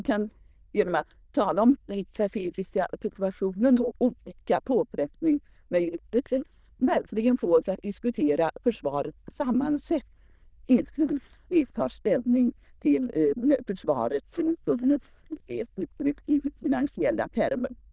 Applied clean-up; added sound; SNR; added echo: neural diffusion model UNIVERSE++.